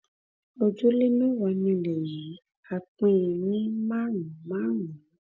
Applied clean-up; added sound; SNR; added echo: none; none; none; none.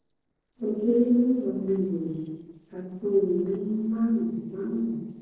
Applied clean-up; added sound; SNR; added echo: neural separator model SepFormer DNS4.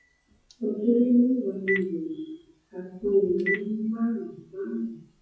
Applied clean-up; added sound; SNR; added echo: classical method WPE with log-MMSE.